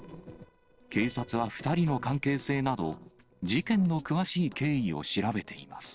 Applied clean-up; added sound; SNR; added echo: neural separator model SepFormer DNS4.